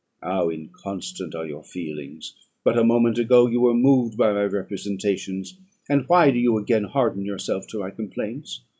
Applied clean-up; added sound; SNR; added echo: none; none; none; none.